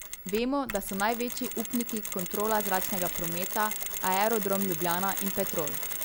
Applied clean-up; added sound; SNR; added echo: none; Mechanisms; 3 dB; none.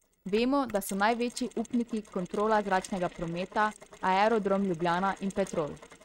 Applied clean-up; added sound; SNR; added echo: neural mask model RNNoise.